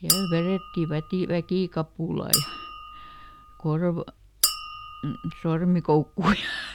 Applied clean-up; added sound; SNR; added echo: none; Chink, clink; 6 dB; none.